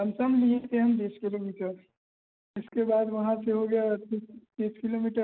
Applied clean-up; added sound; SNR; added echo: neural mask model Resemble Enhance denoiser.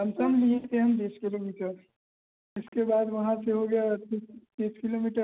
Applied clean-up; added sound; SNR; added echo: none; Brass instrument; 13 dB; none.